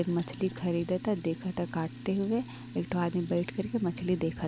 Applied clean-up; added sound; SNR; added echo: none; Sink (filling or washing); 12 dB; none.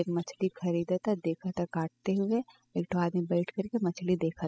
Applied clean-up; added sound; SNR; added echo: classical method spectral subtraction.